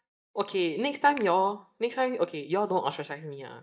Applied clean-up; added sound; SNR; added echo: neural mask model DeepFilterNet 3.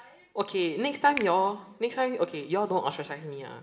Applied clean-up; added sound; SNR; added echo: none; Finger snapping; 16 dB; reverberation time 1.0 s.